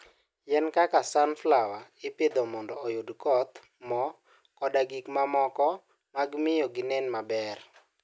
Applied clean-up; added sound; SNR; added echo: none; none; none; none.